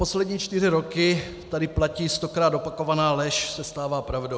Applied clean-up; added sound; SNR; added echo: none; none; none; none.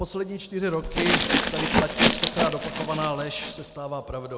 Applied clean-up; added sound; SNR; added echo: none; Glass; -5 dB; none.